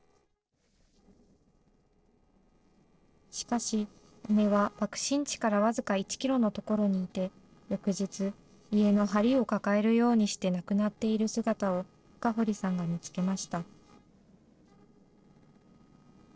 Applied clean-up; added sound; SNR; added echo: neural separator model SepFormer DNS4.